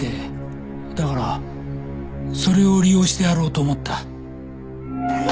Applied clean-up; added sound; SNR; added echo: none; none; none; none.